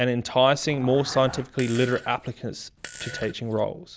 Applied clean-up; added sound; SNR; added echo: none; Fart + Dog; 15 dB; none.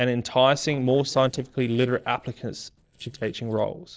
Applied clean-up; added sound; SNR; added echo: neural separator model SepFormer DNS4.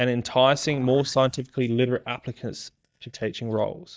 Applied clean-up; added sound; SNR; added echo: neural mask model DeepFilterNet 3.